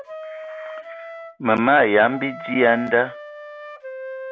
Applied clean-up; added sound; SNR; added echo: none; Wind instrument, woodwind instrument; 13 dB; none.